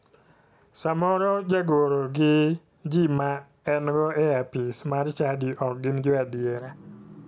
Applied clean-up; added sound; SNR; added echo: none; none; none; none.